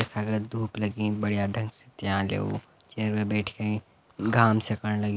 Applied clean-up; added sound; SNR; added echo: none; none; none; none.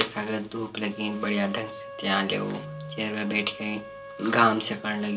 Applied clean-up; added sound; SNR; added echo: none; Wind instrument, woodwind instrument; 15 dB; reverberation time 0.2 s.